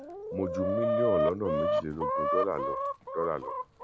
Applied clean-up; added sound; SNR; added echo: none; Chicken, rooster; -3 dB; none.